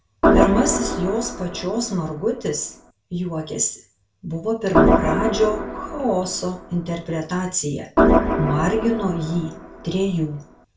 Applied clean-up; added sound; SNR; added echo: none; Organ; -2 dB; reverberation time 0.3 s.